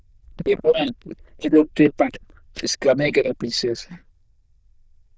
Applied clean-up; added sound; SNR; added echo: neural diffusion model UNIVERSE++.